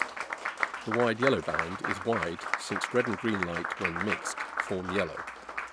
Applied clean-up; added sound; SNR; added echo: none; Applause; 2 dB; none.